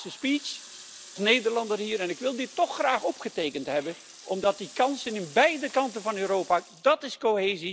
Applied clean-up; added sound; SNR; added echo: none; Water tap, faucet; 20 dB; none.